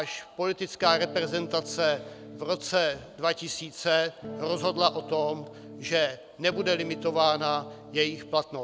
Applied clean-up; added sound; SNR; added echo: none; Electric guitar / Strum; 12 dB; none.